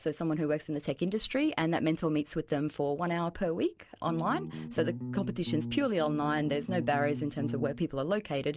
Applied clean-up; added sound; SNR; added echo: none; Bass guitar; 7 dB; none.